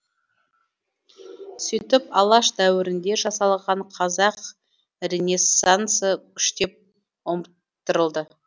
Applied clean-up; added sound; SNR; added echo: none; none; none; none.